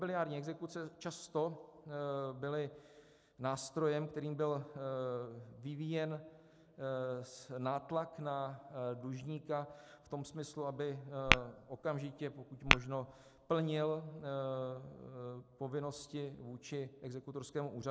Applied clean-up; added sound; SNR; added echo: none; Tap / Glass; -4 dB; none.